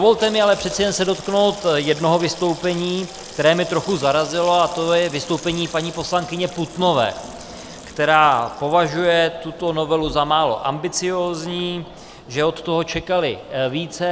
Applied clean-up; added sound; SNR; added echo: none; Sink (filling or washing) / Water tap, faucet; 19 dB; none.